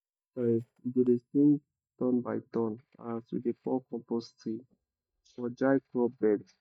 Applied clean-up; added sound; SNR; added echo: neural mask model DeepFilterNet 3.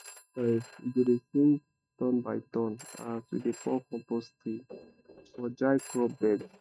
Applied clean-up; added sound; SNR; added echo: neural mask model RNNoise.